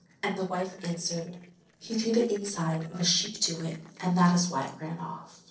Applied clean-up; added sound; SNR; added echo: neural separator model SepFormer DNS4.